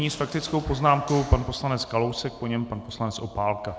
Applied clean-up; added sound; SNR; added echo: none; none; none; none.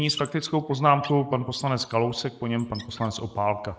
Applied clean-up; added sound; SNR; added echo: neural mask model Resemble Enhance denoiser.